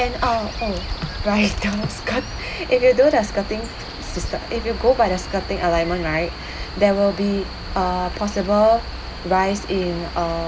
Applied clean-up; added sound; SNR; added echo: none; Cricket; 13 dB; none.